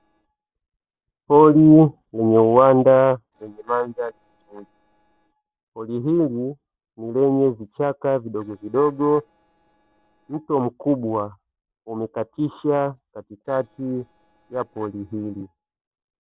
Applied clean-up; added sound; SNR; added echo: neural separator model SepFormer DNS4.